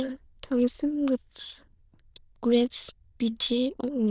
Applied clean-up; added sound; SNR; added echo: neural diffusion model UNIVERSE++.